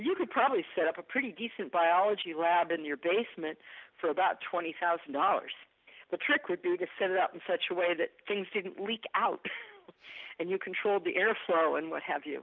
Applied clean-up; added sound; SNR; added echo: none; none; none; none.